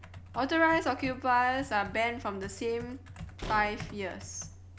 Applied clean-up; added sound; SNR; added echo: none; Computer keyboard + Slam; 14 dB; none.